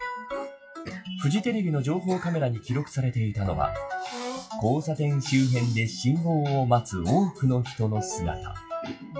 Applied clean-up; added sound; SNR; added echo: classical method WPE with log-MMSE.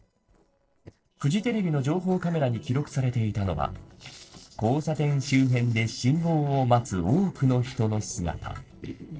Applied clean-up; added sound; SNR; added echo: neural separator model SepFormer DNS4.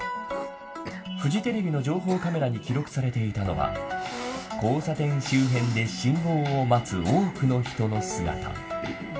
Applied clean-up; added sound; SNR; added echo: none; Cough; 16 dB; reverberation time 2.0 s.